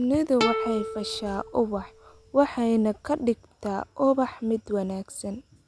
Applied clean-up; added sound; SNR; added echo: none; Plucked string instrument; 7 dB; none.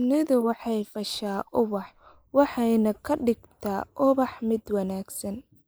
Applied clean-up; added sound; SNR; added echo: neural mask model Resemble Enhance denoiser.